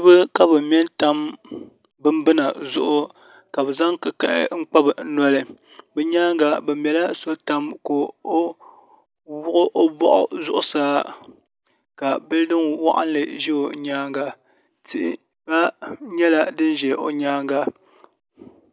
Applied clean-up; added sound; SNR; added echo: none; none; none; none.